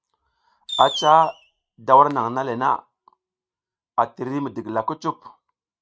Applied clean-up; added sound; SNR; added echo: neural mask model RNNoise.